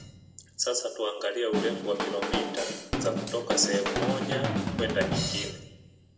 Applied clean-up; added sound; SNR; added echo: none; Drum / Drum kit; 1 dB; reverberation time 0.9 s.